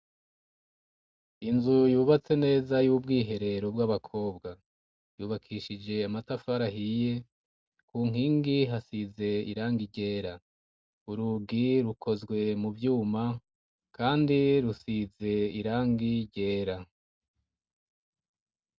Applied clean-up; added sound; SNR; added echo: none; none; none; none.